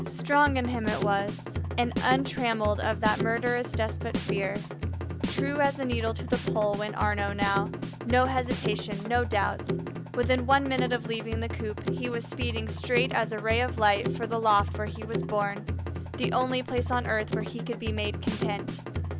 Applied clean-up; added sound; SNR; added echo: none; Drum kit; 3 dB; none.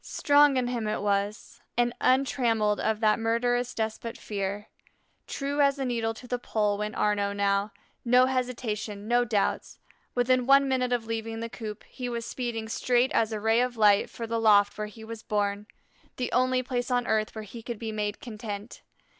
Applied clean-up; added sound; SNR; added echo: none; none; none; none.